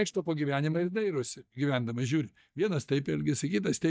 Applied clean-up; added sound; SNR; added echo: neural mask model DeepFilterNet 3.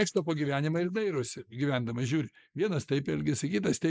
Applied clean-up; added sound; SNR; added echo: neural mask model Resemble Enhance denoiser.